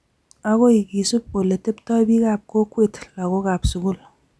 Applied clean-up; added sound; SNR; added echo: none; none; none; none.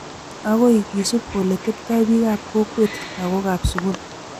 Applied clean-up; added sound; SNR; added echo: none; Wild animals; 14 dB; none.